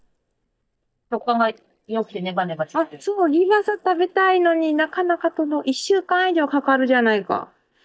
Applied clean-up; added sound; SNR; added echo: neural mask model DeepFilterNet 3.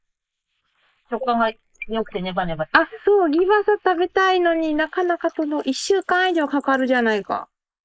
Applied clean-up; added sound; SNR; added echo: neural mask model Resemble Enhance denoiser.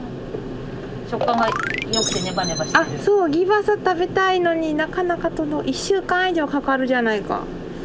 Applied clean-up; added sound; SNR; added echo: none; none; none; none.